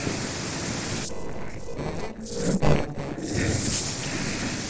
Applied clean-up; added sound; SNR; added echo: neural separator model SepFormer DNS4.